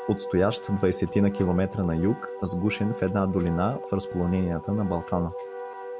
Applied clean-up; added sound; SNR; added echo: none; Wind instrument, woodwind instrument; 10 dB; none.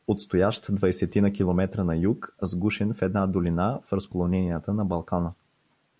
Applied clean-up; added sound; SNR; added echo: none; none; none; none.